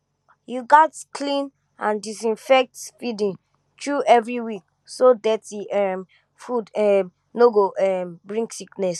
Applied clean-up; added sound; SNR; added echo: none; none; none; none.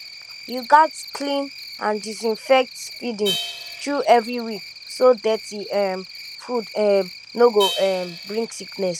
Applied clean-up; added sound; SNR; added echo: none; Cricket + Crash cymbal; 12 dB; none.